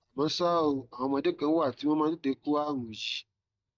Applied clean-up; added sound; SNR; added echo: neural mask model DeepFilterNet 3.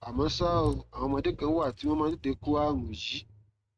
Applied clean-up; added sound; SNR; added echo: neural mask model RNNoise.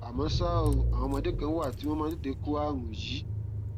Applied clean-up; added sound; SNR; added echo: none; Engine / Car; -2 dB; none.